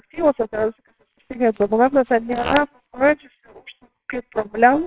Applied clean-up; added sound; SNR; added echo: neural separator model SepFormer WHAMR!.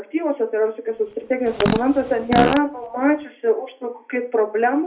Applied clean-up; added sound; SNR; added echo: none; Fart; 4 dB; reverberation time 0.3 s.